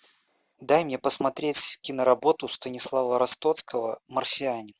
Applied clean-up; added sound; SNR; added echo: none; none; none; none.